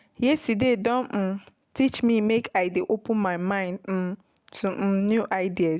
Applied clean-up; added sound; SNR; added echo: none; none; none; none.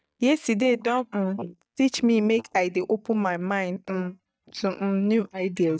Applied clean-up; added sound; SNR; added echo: neural mask model DeepFilterNet 3.